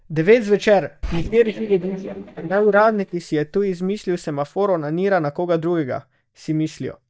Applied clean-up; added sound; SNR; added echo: neural mask model DeepFilterNet 3.